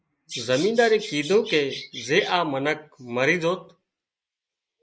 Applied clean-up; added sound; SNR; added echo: neural mask model Resemble Enhance denoiser.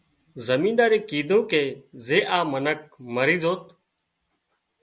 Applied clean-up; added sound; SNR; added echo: none; none; none; none.